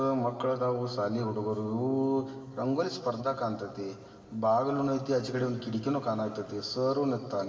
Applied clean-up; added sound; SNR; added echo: none; none; none; reverberation time 2.3 s.